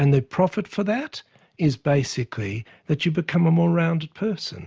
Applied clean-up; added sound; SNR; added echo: none; none; none; none.